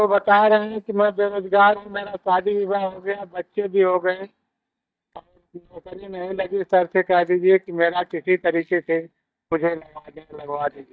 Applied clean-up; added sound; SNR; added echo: neural mask model DeepFilterNet 3.